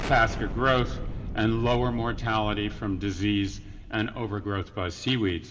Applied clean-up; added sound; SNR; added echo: none; Explosion; 8 dB; reverberation time 1.4 s.